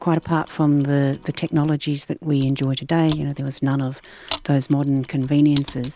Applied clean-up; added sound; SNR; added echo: none; Mechanisms; 17 dB; none.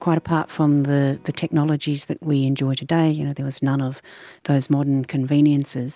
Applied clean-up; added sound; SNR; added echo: none; none; none; none.